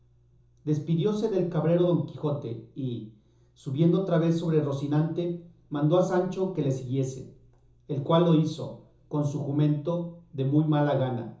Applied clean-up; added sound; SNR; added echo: none; none; none; reverberation time 0.7 s.